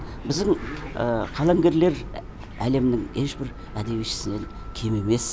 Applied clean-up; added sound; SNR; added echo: none; none; none; none.